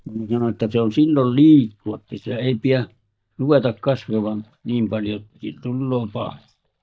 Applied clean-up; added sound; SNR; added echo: neural mask model DeepFilterNet 3.